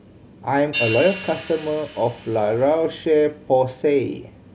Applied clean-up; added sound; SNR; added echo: none; Hi-hat; 13 dB; none.